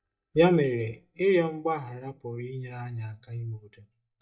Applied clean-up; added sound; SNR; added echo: neural mask model DeepFilterNet 3.